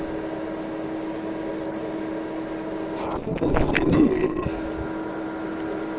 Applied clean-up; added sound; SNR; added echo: neural separator model SepFormer DNS4.